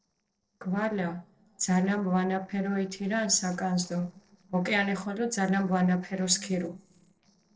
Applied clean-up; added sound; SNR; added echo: neural separator model SepFormer DNS4.